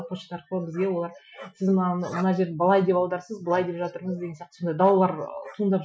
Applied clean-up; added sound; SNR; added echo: classical method Wiener filter.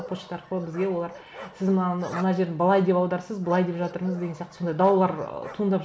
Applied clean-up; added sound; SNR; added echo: none; Bark; 18 dB; none.